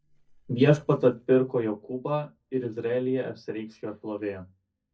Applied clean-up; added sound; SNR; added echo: neural mask model DeepFilterNet 3.